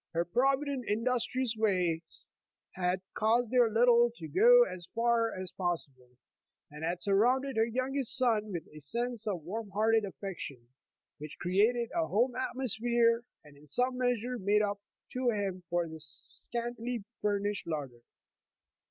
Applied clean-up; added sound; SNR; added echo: none; none; none; none.